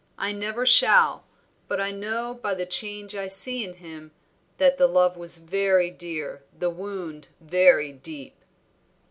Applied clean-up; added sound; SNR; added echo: none; none; none; none.